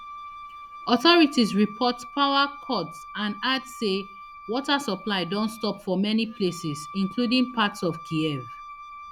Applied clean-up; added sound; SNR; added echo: none; Wind instrument, woodwind instrument; 16 dB; none.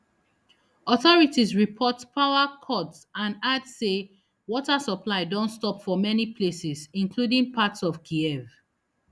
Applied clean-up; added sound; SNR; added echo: none; none; none; none.